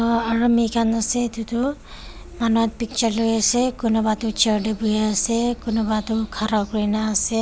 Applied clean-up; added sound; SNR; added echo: none; none; none; none.